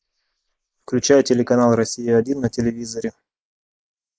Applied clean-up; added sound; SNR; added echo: neural mask model Resemble Enhance denoiser.